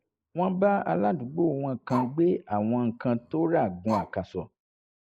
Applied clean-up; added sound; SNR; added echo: neural mask model Resemble Enhance denoiser.